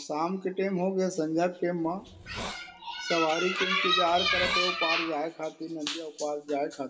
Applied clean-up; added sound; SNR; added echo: none; Hiss; 14 dB; reverberation time 1.9 s.